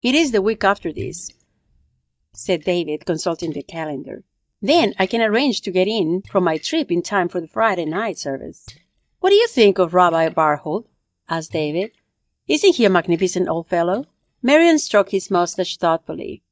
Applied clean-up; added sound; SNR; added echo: neural mask model DeepFilterNet 3.